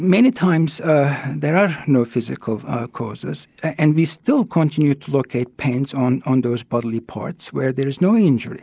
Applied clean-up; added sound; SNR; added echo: neural mask model Resemble Enhance denoiser.